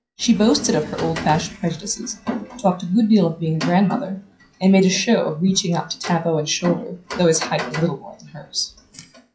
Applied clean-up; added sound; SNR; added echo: classical method WPE with log-MMSE.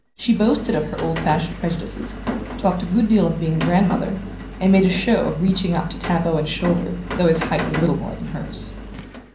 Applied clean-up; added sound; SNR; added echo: none; Rain; 9 dB; reverberation time 0.6 s.